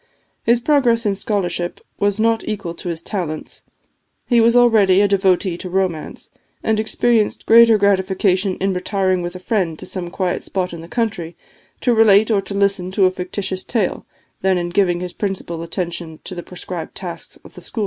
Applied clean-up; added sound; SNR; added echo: none; none; none; none.